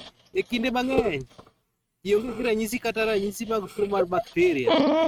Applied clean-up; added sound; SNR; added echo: neural mask model RNNoise.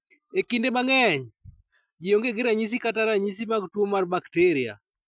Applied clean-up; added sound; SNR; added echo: none; none; none; none.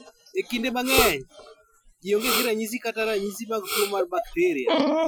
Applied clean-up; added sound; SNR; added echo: classical method Wiener filter.